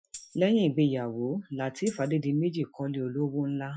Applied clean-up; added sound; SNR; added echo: classical method Wiener filter.